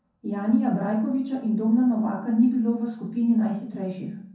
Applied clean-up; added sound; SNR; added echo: none; none; none; reverberation time 0.5 s.